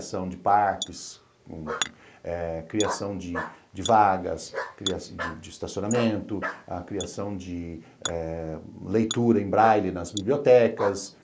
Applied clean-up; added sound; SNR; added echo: neural mask model Resemble Enhance denoiser.